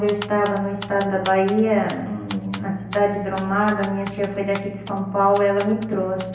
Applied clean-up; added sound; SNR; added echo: none; Typewriter; 15 dB; reverberation time 0.9 s.